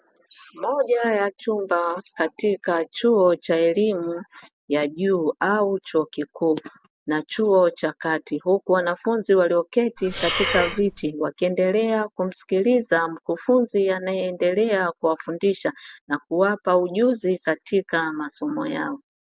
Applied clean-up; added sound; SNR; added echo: none; Breathing; 5 dB; none.